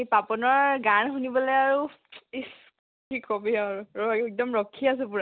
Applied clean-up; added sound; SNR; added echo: none; none; none; none.